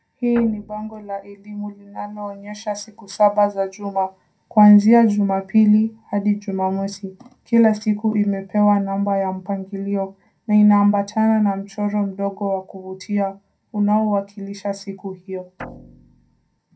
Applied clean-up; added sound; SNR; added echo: none; Guitar; 19 dB; reverberation time 0.2 s.